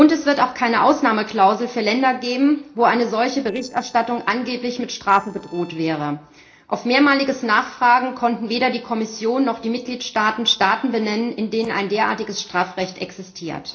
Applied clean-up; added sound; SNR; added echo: neural separator model SepFormer DNS4.